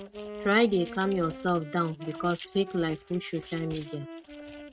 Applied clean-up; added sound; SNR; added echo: neural mask model RNNoise.